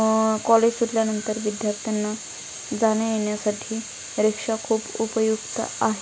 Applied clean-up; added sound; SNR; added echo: none; none; none; none.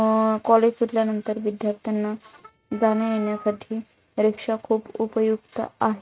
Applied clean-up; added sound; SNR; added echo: neural mask model RNNoise.